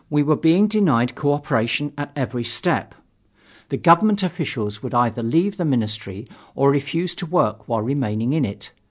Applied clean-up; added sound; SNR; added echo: none; none; none; none.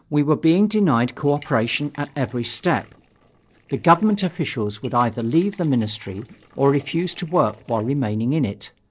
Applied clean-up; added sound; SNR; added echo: neural separator model SepFormer DNS4.